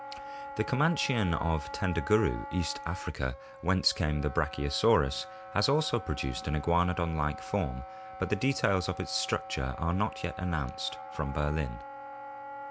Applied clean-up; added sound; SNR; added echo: none; Wind instrument, woodwind instrument; 12 dB; none.